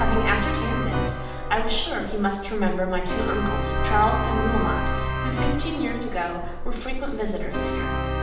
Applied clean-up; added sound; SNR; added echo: none; Organ; 2 dB; reverberation time 0.8 s.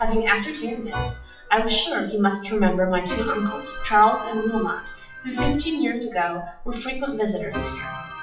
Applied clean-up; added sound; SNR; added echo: classical method WPE with log-MMSE.